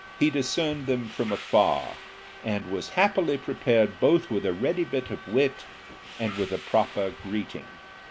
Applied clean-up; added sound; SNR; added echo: none; Subway, metro, underground; 17 dB; none.